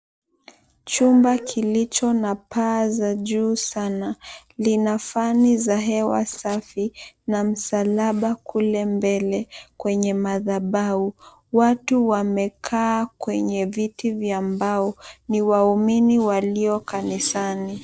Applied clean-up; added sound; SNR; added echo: neural separator model SepFormer DNS4.